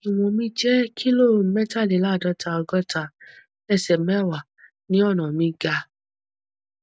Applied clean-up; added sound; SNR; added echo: none; none; none; none.